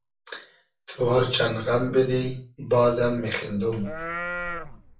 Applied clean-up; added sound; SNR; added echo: none; Livestock, farm animals, working animals; 8 dB; reverberation time 0.3 s.